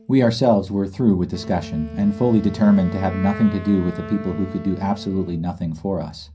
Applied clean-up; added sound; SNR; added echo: none; Wind instrument, woodwind instrument; 16 dB; reverberation time 0.3 s.